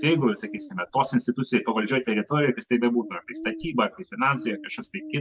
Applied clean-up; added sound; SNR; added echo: none; Bird; 18 dB; none.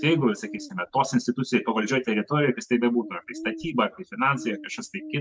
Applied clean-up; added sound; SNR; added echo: neural mask model RNNoise.